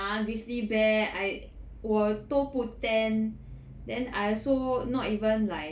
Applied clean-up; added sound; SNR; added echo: none; none; none; none.